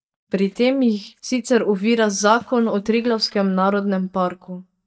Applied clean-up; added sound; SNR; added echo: neural mask model DeepFilterNet 3.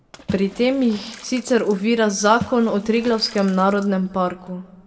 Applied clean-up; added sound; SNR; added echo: none; Water / Splash, splatter; 17 dB; reverberation time 1.7 s.